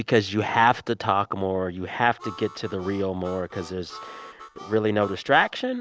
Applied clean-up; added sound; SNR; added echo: none; Harmonica; 18 dB; none.